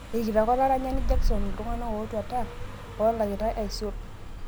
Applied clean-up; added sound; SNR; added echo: none; Car passing by; 2 dB; none.